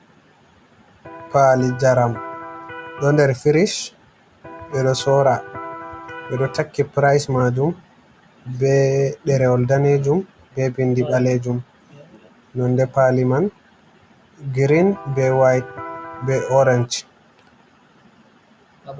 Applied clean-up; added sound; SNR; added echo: none; Electric guitar; 14 dB; none.